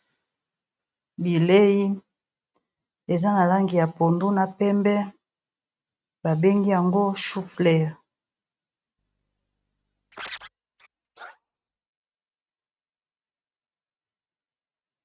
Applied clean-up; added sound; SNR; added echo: neural mask model RNNoise.